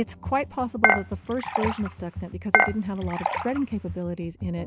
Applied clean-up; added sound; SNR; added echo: none; Dishes, pots, and pans / Chink, clink; -3 dB; none.